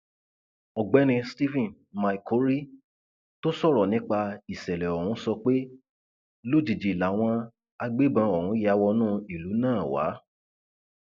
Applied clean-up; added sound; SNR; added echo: none; none; none; none.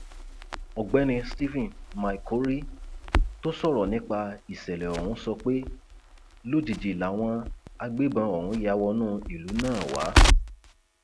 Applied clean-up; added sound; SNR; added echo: none; Crackle; 0 dB; none.